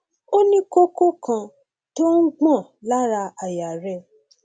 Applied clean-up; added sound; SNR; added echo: none; none; none; none.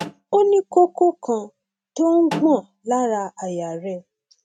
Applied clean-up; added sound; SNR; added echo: neural mask model RNNoise.